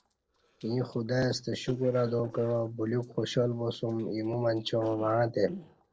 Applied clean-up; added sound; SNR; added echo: neural separator model SepFormer DNS4.